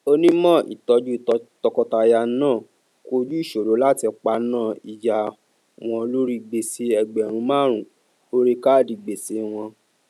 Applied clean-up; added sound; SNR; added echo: none; none; none; none.